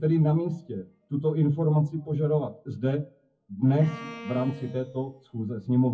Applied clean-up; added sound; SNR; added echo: classical method WPE with log-MMSE.